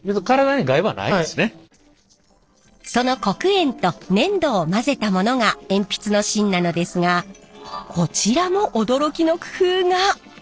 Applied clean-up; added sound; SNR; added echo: neural separator model SepFormer DNS4.